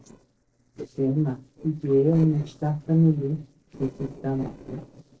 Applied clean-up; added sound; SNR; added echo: neural separator model SepFormer DNS4.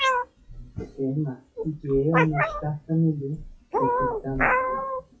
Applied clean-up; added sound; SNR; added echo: classical method WPE with log-MMSE.